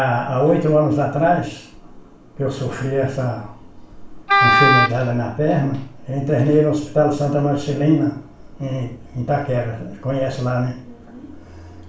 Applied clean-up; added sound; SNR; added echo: none; Wind instrument, woodwind instrument; -4 dB; reverberation time 0.4 s.